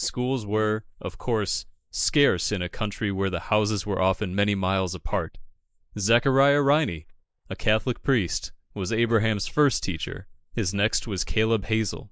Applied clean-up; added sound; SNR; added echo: neural mask model Resemble Enhance denoiser.